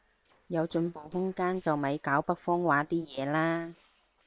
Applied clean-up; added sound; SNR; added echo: neural separator model SepFormer WHAM!.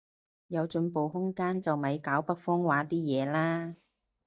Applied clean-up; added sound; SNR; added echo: neural mask model DeepFilterNet 3.